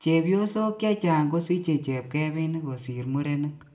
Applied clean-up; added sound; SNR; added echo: none; none; none; reverberation time 0.5 s.